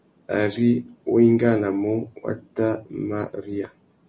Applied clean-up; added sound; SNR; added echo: none; none; none; none.